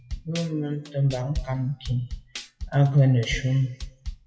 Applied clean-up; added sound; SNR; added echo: classical method WPE with log-MMSE.